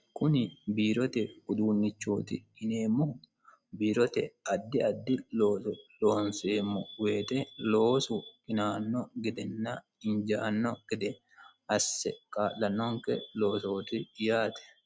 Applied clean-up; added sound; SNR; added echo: none; none; none; none.